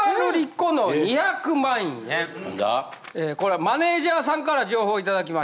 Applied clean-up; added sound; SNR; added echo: none; none; none; none.